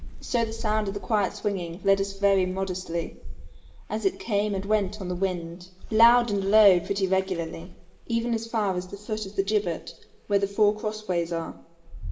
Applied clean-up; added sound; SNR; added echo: none; Thunder / Rain; 12 dB; reverberation time 0.8 s.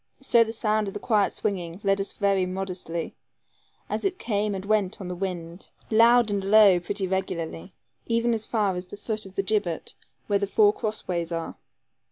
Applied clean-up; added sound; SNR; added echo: none; none; none; none.